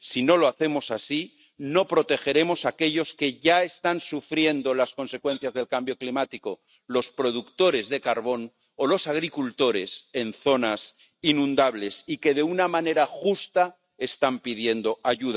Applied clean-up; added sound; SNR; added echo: neural mask model RNNoise.